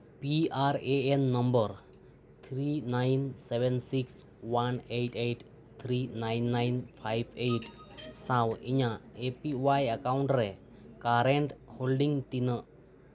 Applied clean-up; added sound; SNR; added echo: none; none; none; none.